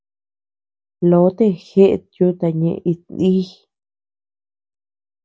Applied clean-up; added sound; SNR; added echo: none; none; none; none.